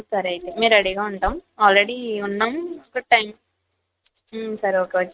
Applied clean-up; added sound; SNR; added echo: neural mask model RNNoise.